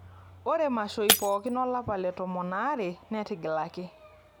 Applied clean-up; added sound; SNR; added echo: none; Shatter; 3 dB; none.